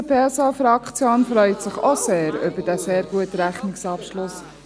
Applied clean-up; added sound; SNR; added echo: none; Crowd / Gasp; 16 dB; none.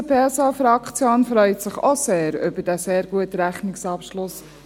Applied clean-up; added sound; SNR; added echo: none; none; none; none.